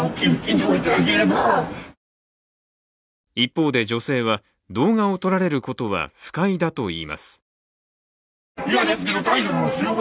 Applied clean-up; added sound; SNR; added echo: none; none; none; none.